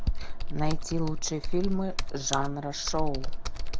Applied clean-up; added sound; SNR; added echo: none; Computer keyboard; -4 dB; none.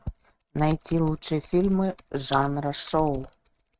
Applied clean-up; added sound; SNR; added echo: neural mask model RNNoise.